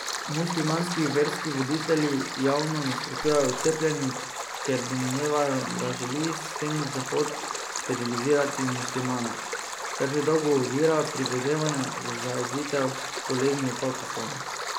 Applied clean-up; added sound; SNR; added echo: none; Stream; 5 dB; none.